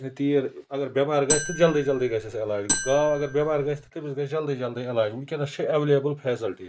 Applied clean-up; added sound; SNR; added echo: none; Marimba, xylophone; 2 dB; none.